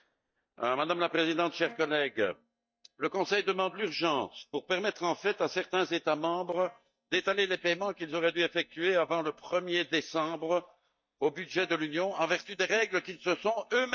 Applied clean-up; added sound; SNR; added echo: neural mask model DeepFilterNet 3.